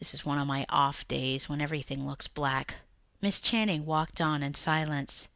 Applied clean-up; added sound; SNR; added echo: none; none; none; none.